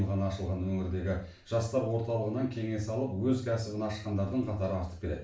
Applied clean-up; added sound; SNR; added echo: none; none; none; reverberation time 0.3 s.